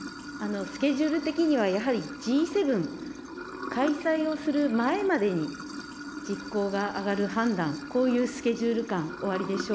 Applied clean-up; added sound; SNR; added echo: none; Sink (filling or washing) / Water; 10 dB; none.